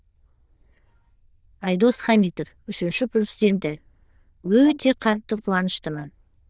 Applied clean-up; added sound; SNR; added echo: neural diffusion model UNIVERSE++.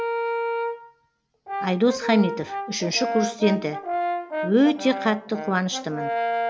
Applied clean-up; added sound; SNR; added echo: none; Brass instrument; 4 dB; none.